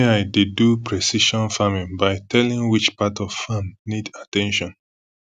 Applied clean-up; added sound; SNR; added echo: none; none; none; none.